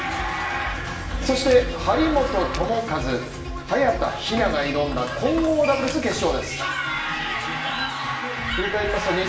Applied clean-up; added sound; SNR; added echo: none; Splash, splatter; 19 dB; reverberation time 0.7 s.